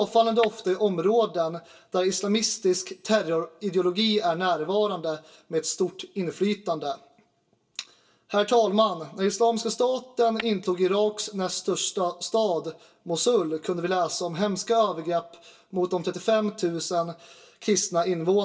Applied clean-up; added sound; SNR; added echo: none; Glass; 16 dB; reverberation time 0.2 s.